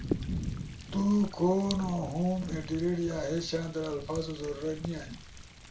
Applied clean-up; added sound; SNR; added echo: none; Thunder; 8 dB; reverberation time 0.3 s.